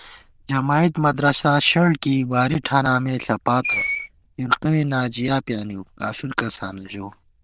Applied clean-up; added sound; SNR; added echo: neural diffusion model UNIVERSE++.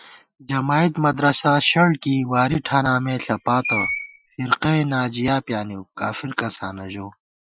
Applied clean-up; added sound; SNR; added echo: classical method Wiener filter.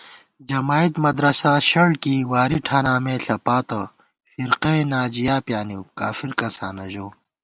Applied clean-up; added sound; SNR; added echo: none; none; none; none.